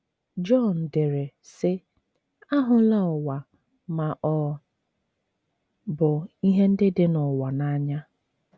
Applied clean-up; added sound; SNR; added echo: none; none; none; none.